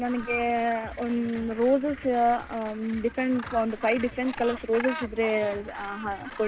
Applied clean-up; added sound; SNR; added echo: none; Gull, seagull + Drum kit; 13 dB; none.